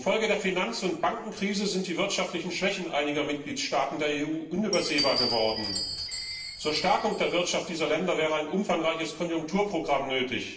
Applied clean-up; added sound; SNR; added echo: none; Glass; 6 dB; reverberation time 0.9 s.